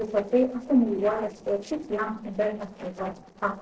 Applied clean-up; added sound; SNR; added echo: neural separator model SepFormer DNS4.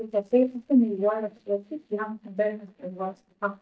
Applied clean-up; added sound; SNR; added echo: neural mask model DeepFilterNet 3.